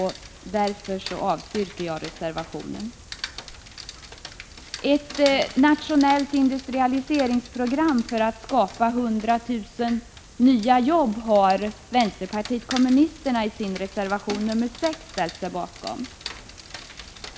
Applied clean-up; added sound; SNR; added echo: none; Rain; 17 dB; none.